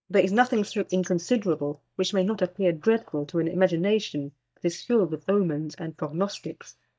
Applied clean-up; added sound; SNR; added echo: neural mask model DeepFilterNet 3.